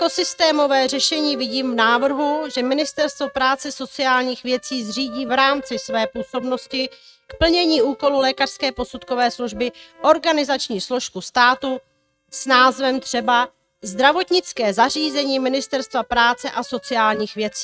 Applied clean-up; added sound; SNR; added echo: neural mask model RNNoise.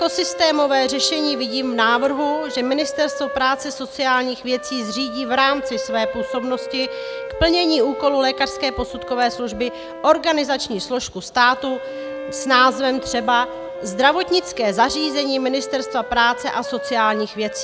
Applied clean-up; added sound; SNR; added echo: none; Wind instrument, woodwind instrument + Wind instrument, woodwind instrument; 10 dB; none.